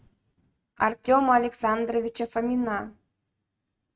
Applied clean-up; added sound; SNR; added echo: neural mask model RNNoise.